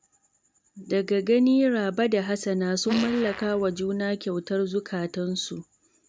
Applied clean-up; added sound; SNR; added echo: none; Fart; 11 dB; none.